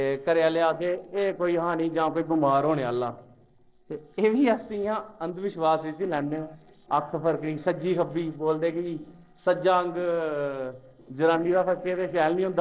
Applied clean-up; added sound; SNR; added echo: neural separator model SepFormer DNS4.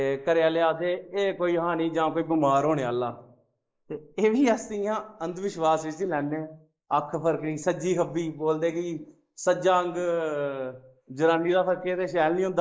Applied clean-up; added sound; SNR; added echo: neural mask model Resemble Enhance denoiser.